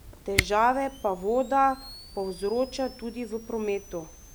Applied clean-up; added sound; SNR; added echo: none; Camera; 10 dB; none.